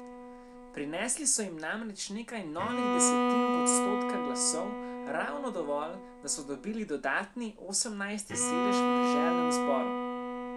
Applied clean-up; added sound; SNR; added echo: none; Bowed string instrument; -2 dB; none.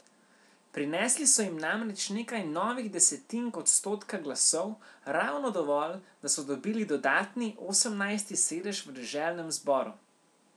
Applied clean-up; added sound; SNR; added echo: none; none; none; none.